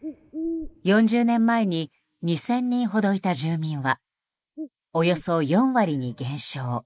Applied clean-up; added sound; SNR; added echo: neural mask model Resemble Enhance denoiser.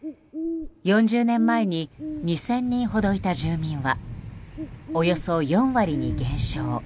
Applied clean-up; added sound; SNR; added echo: none; Bird; 11 dB; none.